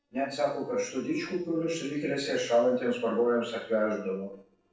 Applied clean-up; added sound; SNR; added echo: neural separator model SepFormer DNS4.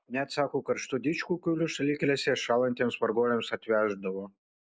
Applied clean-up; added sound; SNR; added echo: none; none; none; none.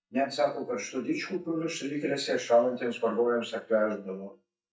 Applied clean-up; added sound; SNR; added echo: neural mask model DeepFilterNet 3.